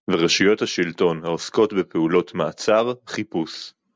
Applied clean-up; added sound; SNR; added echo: none; none; none; none.